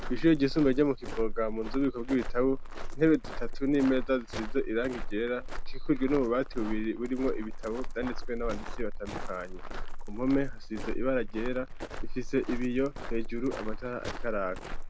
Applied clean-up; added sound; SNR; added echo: none; Walk, footsteps; 3 dB; none.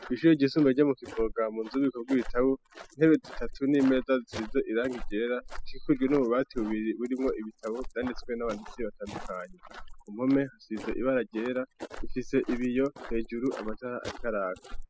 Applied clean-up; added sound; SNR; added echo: classical method spectral subtraction.